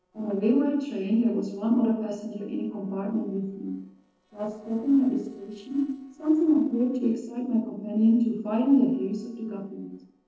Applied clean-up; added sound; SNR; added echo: neural separator model SepFormer DNS4.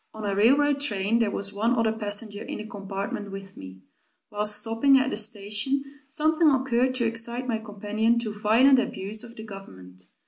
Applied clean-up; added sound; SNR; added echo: none; none; none; none.